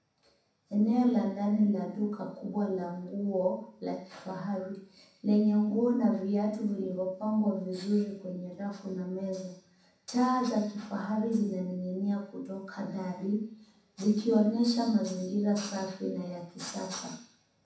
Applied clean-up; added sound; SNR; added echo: none; none; none; reverberation time 0.7 s.